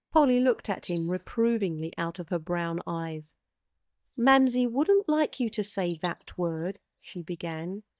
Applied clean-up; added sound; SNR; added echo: neural mask model DeepFilterNet 3.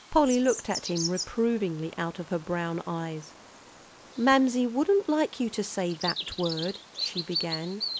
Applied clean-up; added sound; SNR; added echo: neural mask model Resemble Enhance denoiser.